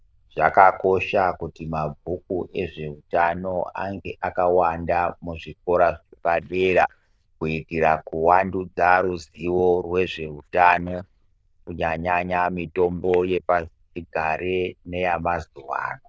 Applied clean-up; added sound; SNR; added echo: neural diffusion model UNIVERSE++.